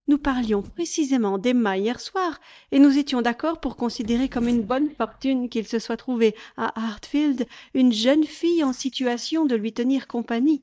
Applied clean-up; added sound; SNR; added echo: neural mask model DeepFilterNet 3.